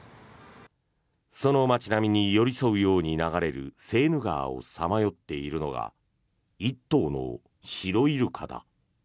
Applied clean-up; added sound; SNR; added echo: none; none; none; none.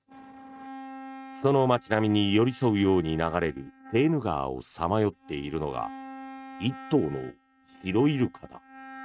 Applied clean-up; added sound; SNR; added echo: neural mask model RNNoise.